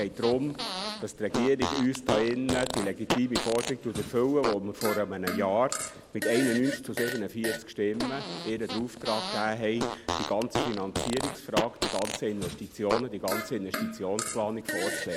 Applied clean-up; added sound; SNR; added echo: none; Fart; 5 dB; none.